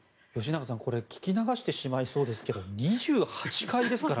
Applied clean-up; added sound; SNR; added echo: none; none; none; none.